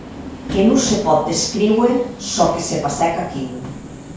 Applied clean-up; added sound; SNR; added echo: none; Subway, metro, underground; 12 dB; reverberation time 0.5 s.